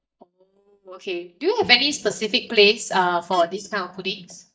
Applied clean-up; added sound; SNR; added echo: neural mask model DeepFilterNet 3.